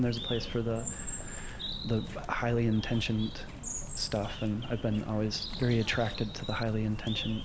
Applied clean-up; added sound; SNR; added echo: none; Bird; 7 dB; none.